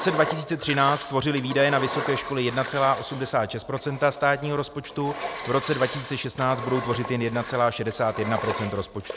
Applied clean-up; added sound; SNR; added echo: none; Engine; 9 dB; none.